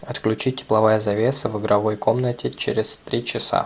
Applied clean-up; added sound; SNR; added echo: none; none; none; none.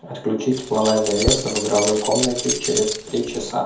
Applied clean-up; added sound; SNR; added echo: none; Keys jangling; 5 dB; reverberation time 0.5 s.